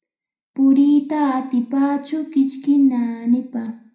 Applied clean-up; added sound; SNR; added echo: none; none; none; reverberation time 0.4 s.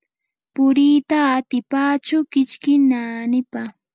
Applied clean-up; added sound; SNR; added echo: none; none; none; none.